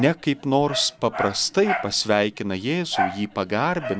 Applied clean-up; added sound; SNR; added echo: none; Dog; 8 dB; none.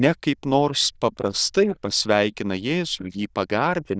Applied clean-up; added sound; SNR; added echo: neural diffusion model UNIVERSE++.